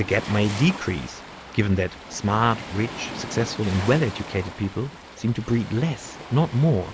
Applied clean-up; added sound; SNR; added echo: none; Waves, surf; 13 dB; none.